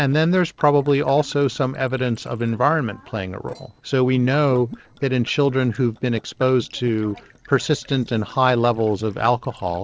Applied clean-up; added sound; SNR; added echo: neural separator model SepFormer DNS4.